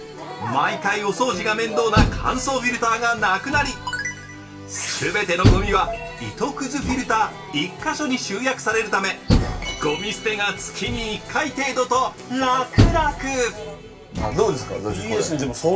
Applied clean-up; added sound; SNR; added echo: none; Door; 4 dB; reverberation time 0.2 s.